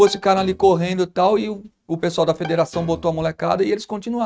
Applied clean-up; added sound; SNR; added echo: neural mask model RNNoise.